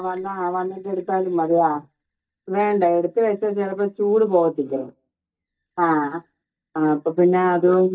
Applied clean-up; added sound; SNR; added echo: neural mask model DeepFilterNet 3.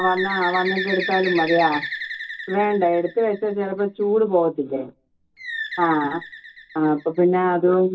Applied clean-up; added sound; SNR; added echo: none; Bird; 10 dB; reverberation time 0.2 s.